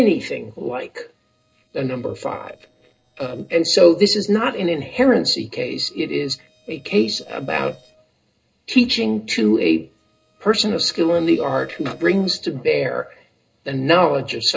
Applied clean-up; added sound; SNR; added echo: neural separator model SepFormer DNS4.